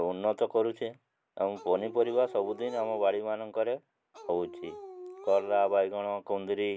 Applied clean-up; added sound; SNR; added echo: none; Dog; 15 dB; none.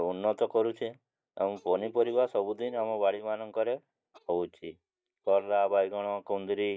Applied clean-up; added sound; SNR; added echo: neural mask model DeepFilterNet 3.